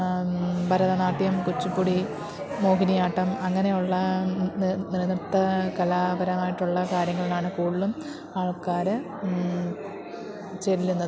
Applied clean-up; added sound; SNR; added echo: none; none; none; none.